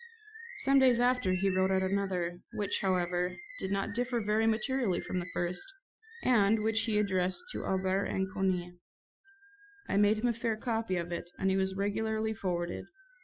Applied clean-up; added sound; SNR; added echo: classical method Wiener filter.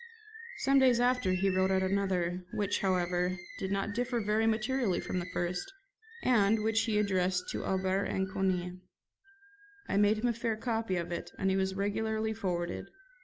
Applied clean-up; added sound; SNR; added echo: none; Bird; 18 dB; none.